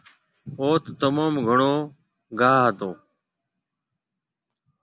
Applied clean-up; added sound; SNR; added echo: none; none; none; none.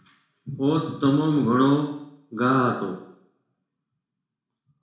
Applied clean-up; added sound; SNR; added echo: none; none; none; reverberation time 0.6 s.